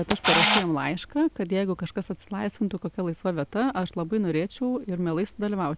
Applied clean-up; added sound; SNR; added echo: none; Camera; 3 dB; none.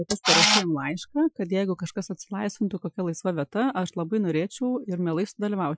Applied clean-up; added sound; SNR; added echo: classical method Wiener filter.